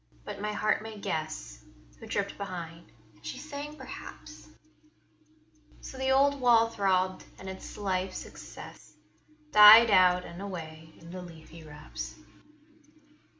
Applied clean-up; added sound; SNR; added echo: none; none; none; none.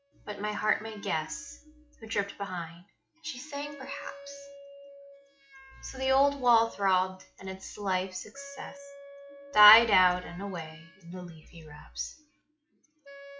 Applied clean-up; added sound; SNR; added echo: classical method log-MMSE.